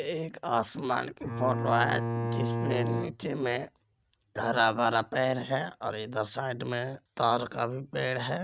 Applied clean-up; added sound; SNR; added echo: neural mask model RNNoise.